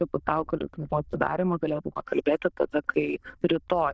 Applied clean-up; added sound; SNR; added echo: neural diffusion model UNIVERSE++.